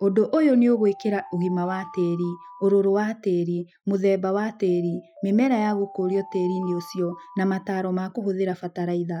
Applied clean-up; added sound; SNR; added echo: classical method Wiener filter.